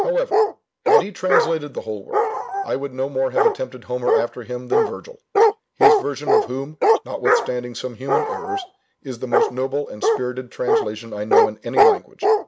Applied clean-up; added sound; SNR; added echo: none; Bark; -5 dB; none.